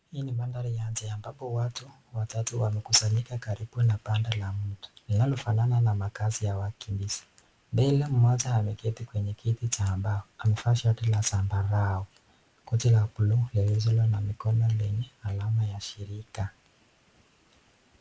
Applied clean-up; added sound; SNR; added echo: none; none; none; none.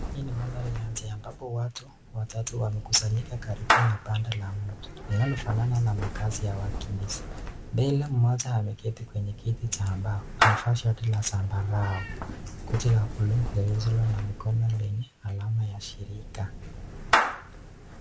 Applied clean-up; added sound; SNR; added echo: none; Meow / Clapping; 5 dB; none.